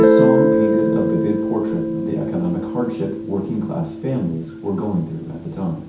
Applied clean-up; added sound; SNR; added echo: none; Guitar; -3 dB; reverberation time 0.6 s.